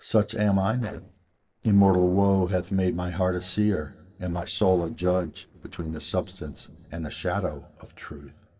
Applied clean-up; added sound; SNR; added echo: neural separator model SepFormer DNS4.